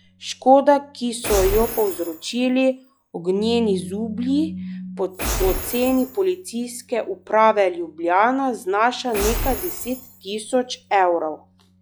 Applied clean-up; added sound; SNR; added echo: classical method log-MMSE.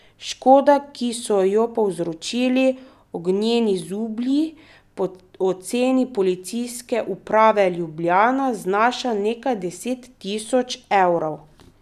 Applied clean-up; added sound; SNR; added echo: none; none; none; none.